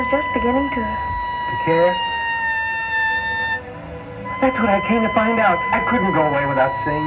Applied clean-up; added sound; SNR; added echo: none; Wind instrument, woodwind instrument; 2 dB; reverberation time 0.4 s.